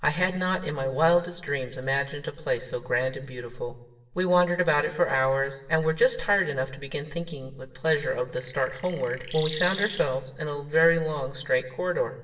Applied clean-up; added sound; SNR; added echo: none; Chirp, tweet; 13 dB; reverberation time 0.8 s.